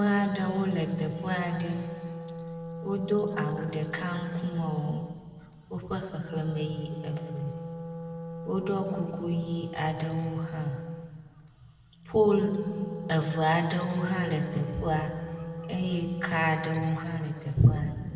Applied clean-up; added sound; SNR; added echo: none; Wind instrument, woodwind instrument; 9 dB; reverberation time 2.1 s.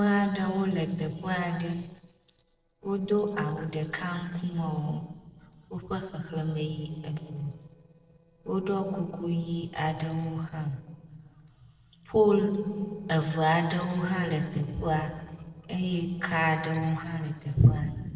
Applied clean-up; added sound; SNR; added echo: neural separator model SepFormer DNS4.